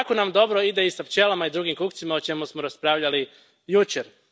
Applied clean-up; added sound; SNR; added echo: none; none; none; none.